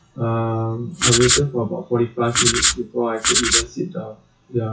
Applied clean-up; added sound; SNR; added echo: classical method WPE with log-MMSE.